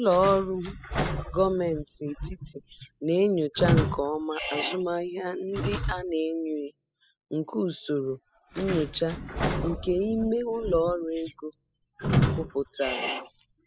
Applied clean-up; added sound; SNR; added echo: classical method spectral subtraction.